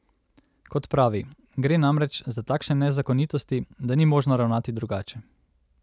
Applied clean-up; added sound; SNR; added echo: none; none; none; none.